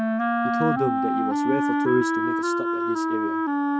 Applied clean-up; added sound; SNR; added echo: neural mask model RNNoise.